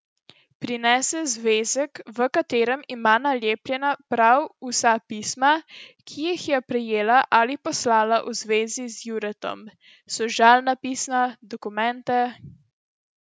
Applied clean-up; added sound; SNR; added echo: none; none; none; none.